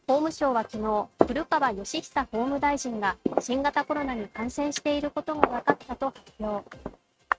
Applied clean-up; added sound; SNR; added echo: neural mask model RNNoise.